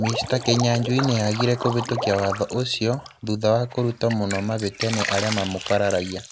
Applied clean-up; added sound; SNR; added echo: none; Drip; 9 dB; none.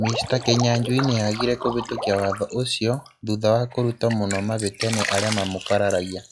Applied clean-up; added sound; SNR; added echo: classical method log-MMSE.